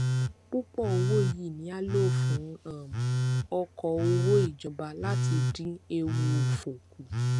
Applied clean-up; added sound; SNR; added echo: none; Telephone; -3 dB; none.